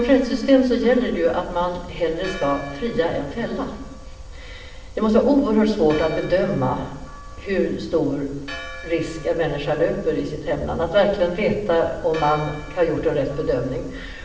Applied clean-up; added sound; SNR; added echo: none; Church bell; 20 dB; reverberation time 0.8 s.